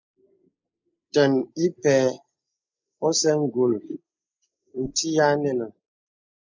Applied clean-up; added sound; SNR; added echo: neural mask model Resemble Enhance denoiser.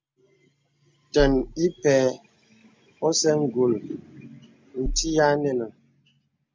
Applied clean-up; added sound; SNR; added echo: none; Bass drum; 8 dB; none.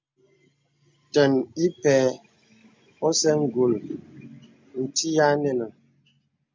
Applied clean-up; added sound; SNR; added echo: none; none; none; none.